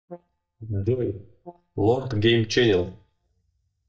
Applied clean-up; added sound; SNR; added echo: neural mask model DeepFilterNet 3.